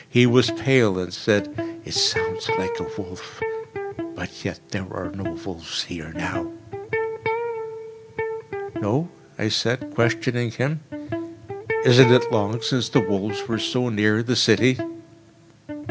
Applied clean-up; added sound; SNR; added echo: none; Electric guitar; 7 dB; none.